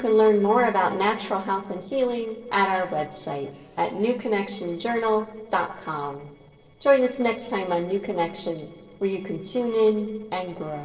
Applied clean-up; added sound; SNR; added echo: neural separator model SepFormer DNS4.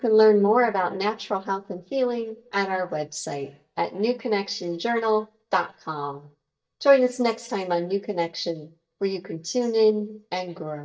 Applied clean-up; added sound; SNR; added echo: neural mask model DeepFilterNet 3.